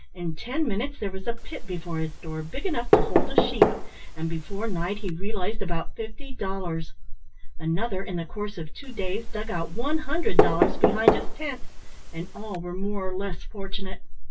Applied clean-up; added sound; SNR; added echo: none; Knock; 4 dB; reverberation time 0.1 s.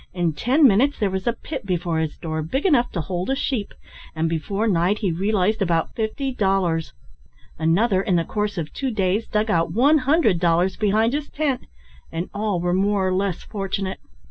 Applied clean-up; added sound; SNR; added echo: none; none; none; none.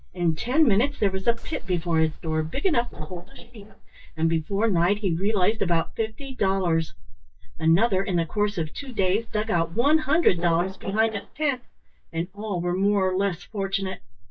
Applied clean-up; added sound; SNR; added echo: neural mask model DeepFilterNet 3.